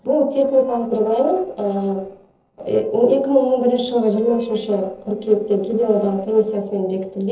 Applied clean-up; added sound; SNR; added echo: neural separator model SepFormer DNS4.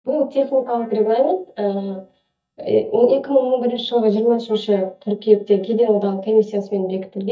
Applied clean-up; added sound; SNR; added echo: neural mask model DeepFilterNet 3.